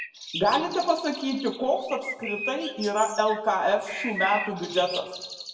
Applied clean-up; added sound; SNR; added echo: none; Bird; 9 dB; reverberation time 0.9 s.